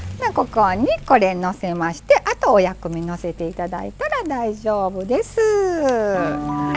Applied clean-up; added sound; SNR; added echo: none; Accelerating, revving, vroom; 18 dB; none.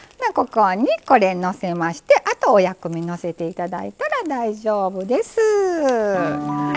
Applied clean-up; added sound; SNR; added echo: none; none; none; none.